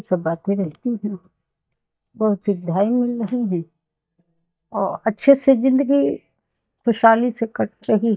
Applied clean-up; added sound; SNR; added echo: neural mask model DeepFilterNet 3.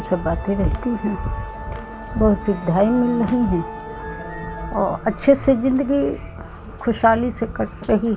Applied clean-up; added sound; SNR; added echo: none; Musical instrument; 14 dB; none.